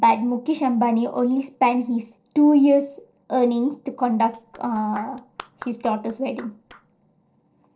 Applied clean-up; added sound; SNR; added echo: neural separator model SepFormer DNS4.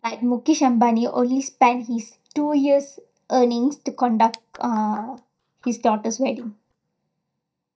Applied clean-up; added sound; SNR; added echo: neural mask model DeepFilterNet 3.